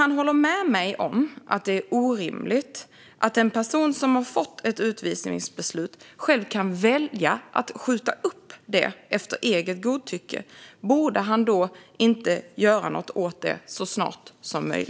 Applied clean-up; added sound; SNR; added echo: none; none; none; none.